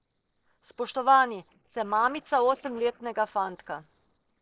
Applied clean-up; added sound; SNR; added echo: neural separator model SepFormer DNS4.